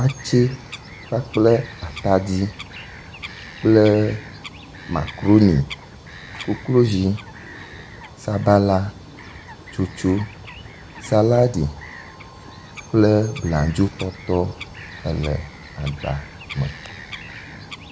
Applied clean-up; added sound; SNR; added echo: none; Bird vocalization, bird call, bird song; 16 dB; none.